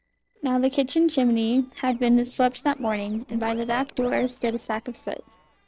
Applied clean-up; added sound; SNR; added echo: neural separator model SepFormer DNS4.